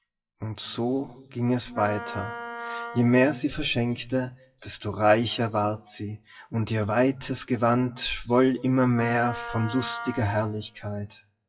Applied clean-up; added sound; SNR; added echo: classical method WPE with log-MMSE.